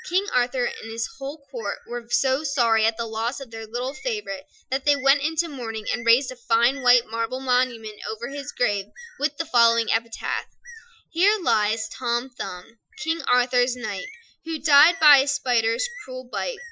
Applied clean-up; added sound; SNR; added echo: classical method Wiener filter.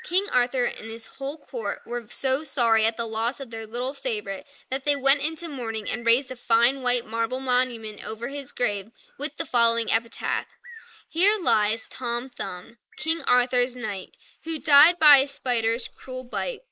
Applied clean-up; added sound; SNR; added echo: neural mask model Resemble Enhance denoiser.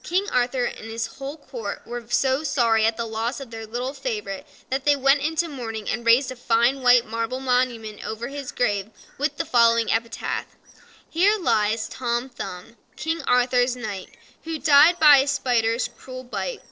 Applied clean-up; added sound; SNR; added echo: neural separator model SepFormer DNS4.